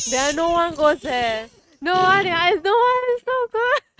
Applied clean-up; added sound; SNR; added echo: neural mask model RNNoise.